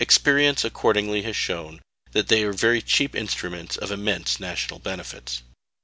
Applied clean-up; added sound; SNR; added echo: none; none; none; none.